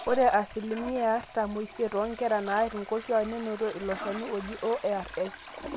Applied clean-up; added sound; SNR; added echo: none; Toilet flush; 13 dB; none.